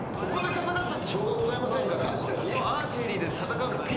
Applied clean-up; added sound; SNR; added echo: none; Stream; 4 dB; reverberation time 0.9 s.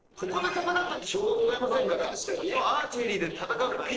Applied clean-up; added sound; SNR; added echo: neural separator model SepFormer DNS4.